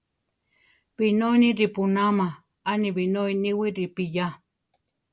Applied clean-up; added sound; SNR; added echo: none; none; none; none.